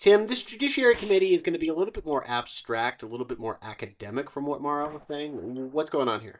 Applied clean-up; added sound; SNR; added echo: neural mask model DeepFilterNet 3.